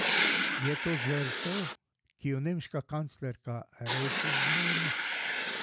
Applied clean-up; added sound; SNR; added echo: none; Writing; -4 dB; none.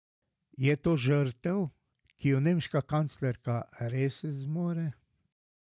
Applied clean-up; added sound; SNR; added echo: none; none; none; none.